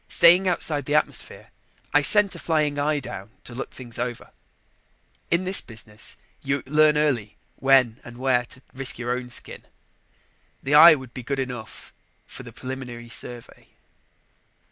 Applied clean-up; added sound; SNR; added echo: none; none; none; none.